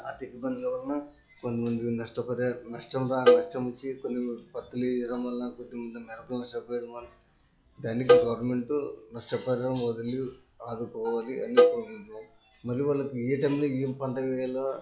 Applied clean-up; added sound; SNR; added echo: classical method log-MMSE.